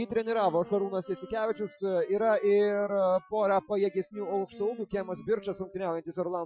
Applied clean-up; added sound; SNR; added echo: classical method Wiener filter.